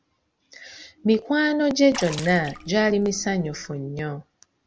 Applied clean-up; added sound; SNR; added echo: none; Water / Splash, splatter; 16 dB; none.